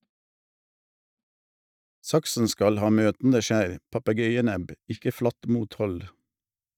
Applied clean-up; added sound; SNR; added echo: neural mask model DeepFilterNet 3.